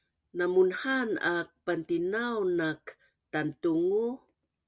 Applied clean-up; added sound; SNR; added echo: none; none; none; none.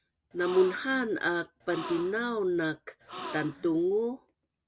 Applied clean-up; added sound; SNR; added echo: none; Gasp; 13 dB; none.